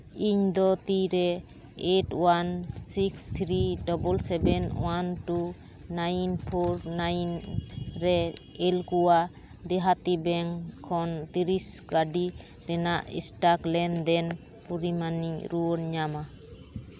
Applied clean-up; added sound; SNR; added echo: none; none; none; none.